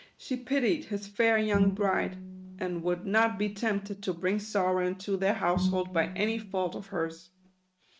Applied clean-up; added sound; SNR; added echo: neural mask model RNNoise.